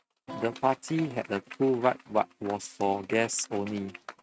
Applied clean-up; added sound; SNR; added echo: neural mask model RNNoise.